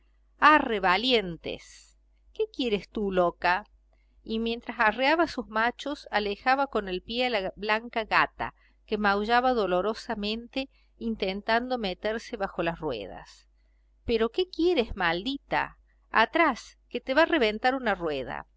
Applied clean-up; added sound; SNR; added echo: none; none; none; none.